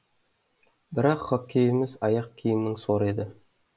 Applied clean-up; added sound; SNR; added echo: none; none; none; none.